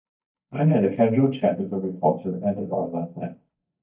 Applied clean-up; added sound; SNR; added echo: neural mask model DeepFilterNet 3.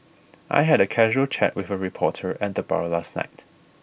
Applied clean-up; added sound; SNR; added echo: none; none; none; none.